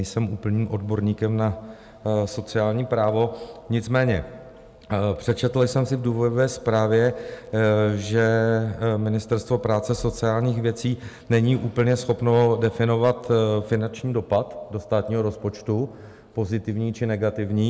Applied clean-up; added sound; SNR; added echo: none; none; none; none.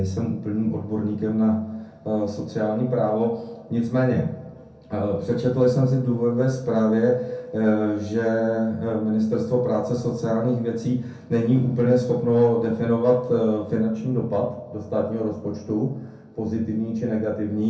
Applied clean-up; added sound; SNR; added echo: none; none; none; reverberation time 0.5 s.